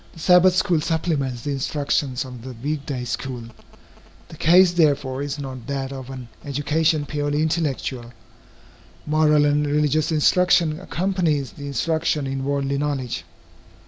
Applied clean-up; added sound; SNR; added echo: none; none; none; none.